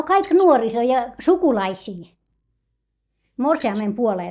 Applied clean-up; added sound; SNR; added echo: neural mask model DeepFilterNet 3.